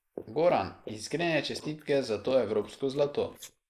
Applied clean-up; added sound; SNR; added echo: neural mask model Resemble Enhance denoiser.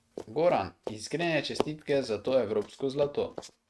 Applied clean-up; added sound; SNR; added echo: neural mask model RNNoise.